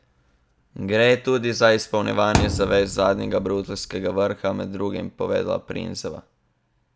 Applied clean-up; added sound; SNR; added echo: none; Thump, thud; 4 dB; none.